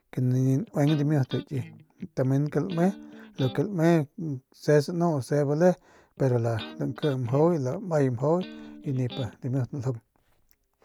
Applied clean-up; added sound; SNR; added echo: none; Electric guitar; 18 dB; none.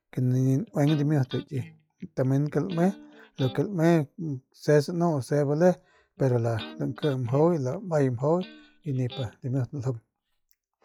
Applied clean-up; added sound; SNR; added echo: classical method log-MMSE.